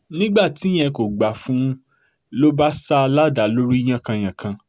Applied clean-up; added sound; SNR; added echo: none; none; none; none.